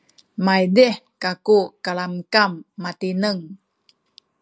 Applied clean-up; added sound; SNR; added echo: none; none; none; none.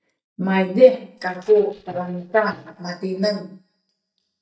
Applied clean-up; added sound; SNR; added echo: neural mask model DeepFilterNet 3.